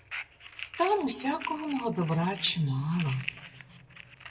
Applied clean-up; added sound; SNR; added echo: none; Fire; 11 dB; reverberation time 1.4 s.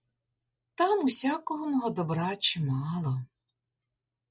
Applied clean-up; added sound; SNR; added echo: none; none; none; none.